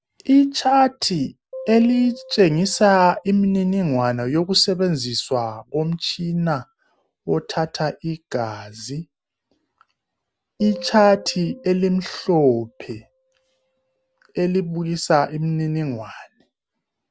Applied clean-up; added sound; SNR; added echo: none; Piano; 20 dB; none.